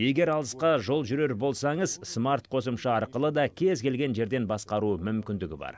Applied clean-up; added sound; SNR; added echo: none; none; none; none.